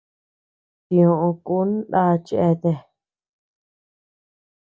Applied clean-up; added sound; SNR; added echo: none; none; none; none.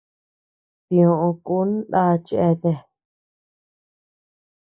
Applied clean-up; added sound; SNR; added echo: neural mask model Resemble Enhance denoiser.